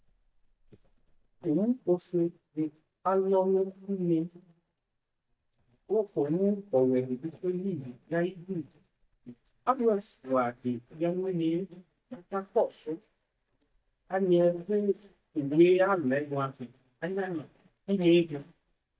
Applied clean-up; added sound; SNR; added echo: neural mask model DeepFilterNet 3.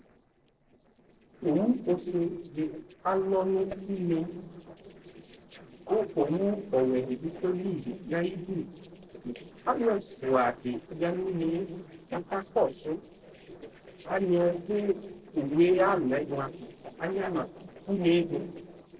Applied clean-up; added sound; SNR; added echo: neural separator model SepFormer DNS4.